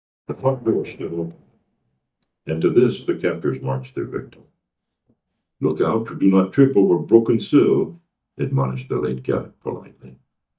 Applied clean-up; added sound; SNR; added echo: neural mask model DeepFilterNet 3.